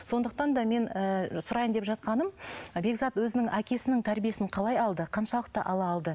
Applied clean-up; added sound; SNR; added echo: none; none; none; none.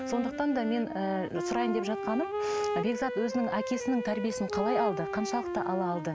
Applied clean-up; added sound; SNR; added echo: none; Wind instrument, woodwind instrument; 3 dB; none.